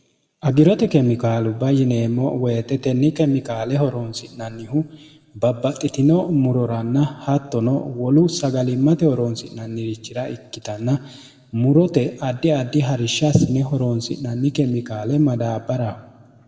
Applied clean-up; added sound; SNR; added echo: none; none; none; reverberation time 1.4 s.